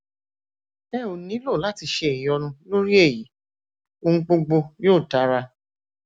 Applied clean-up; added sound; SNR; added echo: none; none; none; none.